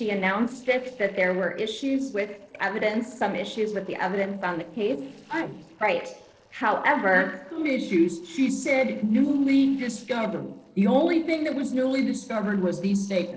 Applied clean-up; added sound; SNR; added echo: neural separator model SepFormer DNS4.